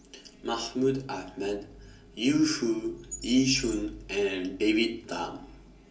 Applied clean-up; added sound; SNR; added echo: none; Bird; 16 dB; reverberation time 0.3 s.